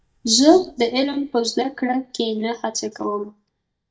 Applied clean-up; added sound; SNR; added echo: neural mask model DeepFilterNet 3.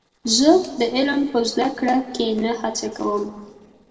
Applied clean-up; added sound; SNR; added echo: neural separator model SepFormer DNS4.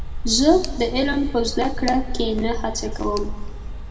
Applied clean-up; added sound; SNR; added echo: none; Tick; 4 dB; reverberation time 1.7 s.